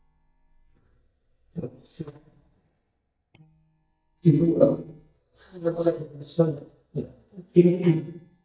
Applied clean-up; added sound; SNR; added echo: neural mask model DeepFilterNet 3.